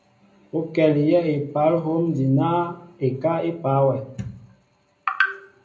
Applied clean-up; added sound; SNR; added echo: none; none; none; reverberation time 0.5 s.